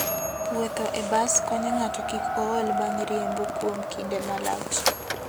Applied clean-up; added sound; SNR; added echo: none; Wind + Mechanisms; 0 dB; none.